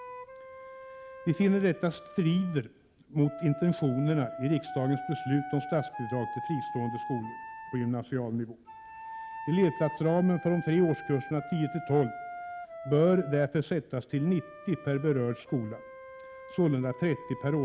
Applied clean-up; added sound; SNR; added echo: none; Wind instrument, woodwind instrument; 12 dB; none.